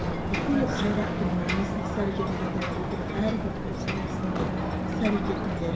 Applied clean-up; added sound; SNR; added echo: none; Ocean; -2 dB; reverberation time 0.7 s.